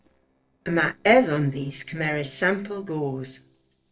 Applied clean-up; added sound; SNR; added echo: neural separator model SepFormer DNS4.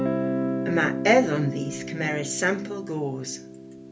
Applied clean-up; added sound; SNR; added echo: none; Guitar; 4 dB; reverberation time 0.3 s.